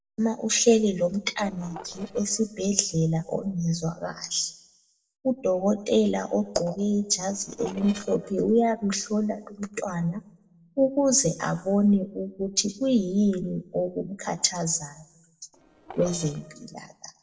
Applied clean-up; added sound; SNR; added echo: neural separator model SepFormer DNS4.